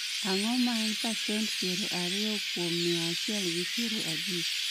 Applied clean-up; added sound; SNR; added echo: none; Chirp, tweet; -1 dB; none.